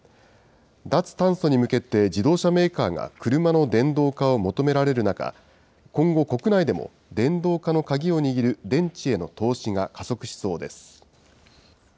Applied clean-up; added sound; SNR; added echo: none; none; none; none.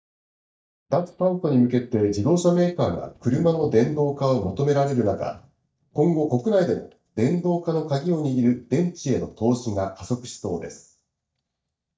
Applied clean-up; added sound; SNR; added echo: neural mask model DeepFilterNet 3.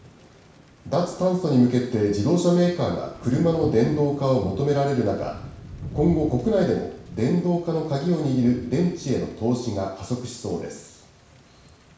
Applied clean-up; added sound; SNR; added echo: none; Thunder / Rain; 17 dB; reverberation time 0.7 s.